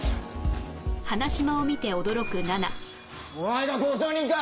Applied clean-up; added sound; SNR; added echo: none; none; none; none.